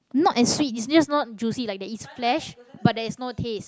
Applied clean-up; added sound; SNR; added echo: none; none; none; none.